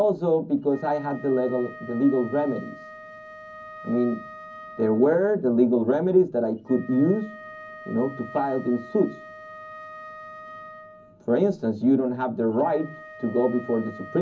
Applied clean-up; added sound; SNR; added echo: none; Wind instrument, woodwind instrument; 18 dB; reverberation time 0.4 s.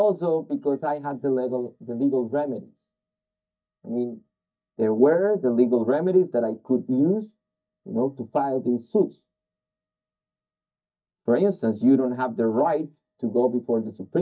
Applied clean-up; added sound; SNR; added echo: neural mask model DeepFilterNet 3.